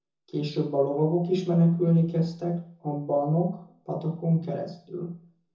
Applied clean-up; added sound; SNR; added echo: none; none; none; reverberation time 0.5 s.